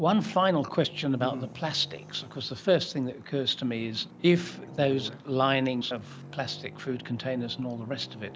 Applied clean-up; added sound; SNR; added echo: none; Traffic noise, roadway noise; 18 dB; none.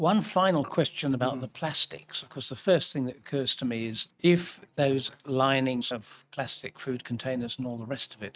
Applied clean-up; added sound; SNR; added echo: neural mask model RNNoise.